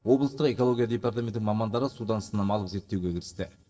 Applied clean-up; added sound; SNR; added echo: neural separator model SepFormer DNS4.